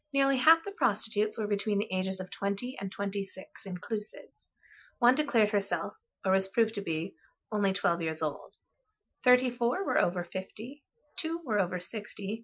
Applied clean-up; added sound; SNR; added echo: classical method Wiener filter.